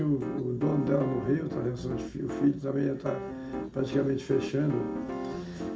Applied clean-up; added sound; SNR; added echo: none; Piano; 6 dB; reverberation time 0.4 s.